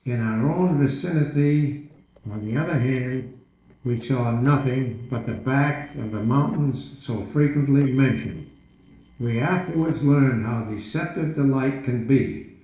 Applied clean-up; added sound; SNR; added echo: neural separator model SepFormer DNS4.